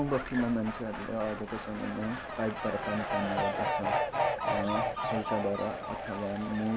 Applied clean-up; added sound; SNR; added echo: none; Fowl; 0 dB; none.